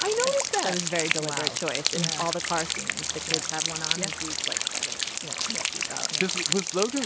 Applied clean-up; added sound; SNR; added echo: none; Rain; -2 dB; none.